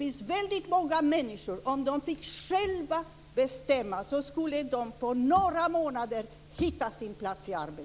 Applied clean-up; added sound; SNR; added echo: none; none; none; none.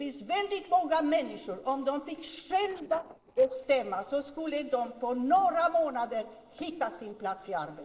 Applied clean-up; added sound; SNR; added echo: neural separator model SepFormer DNS4.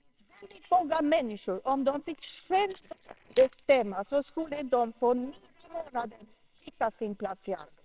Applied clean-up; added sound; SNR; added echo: neural separator model SepFormer WHAMR!.